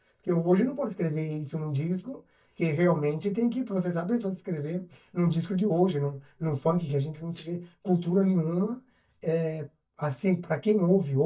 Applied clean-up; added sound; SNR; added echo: neural mask model DeepFilterNet 3.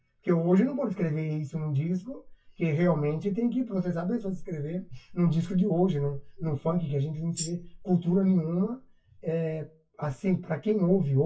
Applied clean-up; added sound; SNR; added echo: classical method WPE with log-MMSE.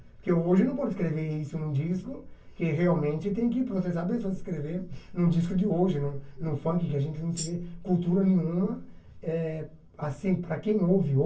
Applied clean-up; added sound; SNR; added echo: none; Tambourine; 10 dB; reverberation time 0.1 s.